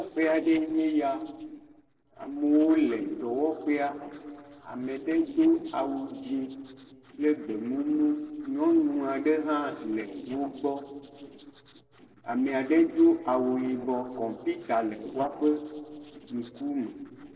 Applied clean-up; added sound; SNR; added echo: neural separator model SepFormer DNS4.